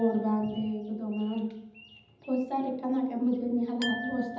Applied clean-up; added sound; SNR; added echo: none; Glass; 14 dB; reverberation time 0.8 s.